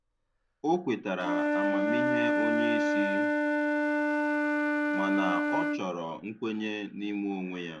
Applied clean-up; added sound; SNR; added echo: none; Wind instrument, woodwind instrument; -5 dB; none.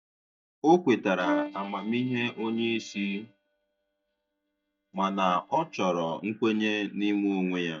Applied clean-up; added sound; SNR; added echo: neural mask model DeepFilterNet 3.